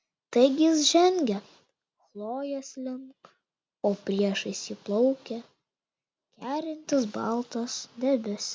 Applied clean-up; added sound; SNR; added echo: none; none; none; none.